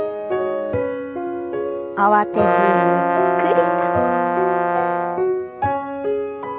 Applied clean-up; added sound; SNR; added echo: none; Brass instrument; -2 dB; none.